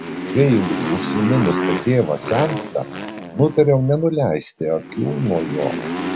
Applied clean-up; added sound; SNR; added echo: none; Motorcycle; 7 dB; none.